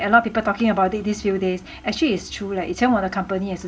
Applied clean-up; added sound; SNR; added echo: none; none; none; none.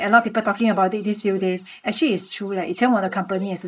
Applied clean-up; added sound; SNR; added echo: neural mask model Resemble Enhance denoiser.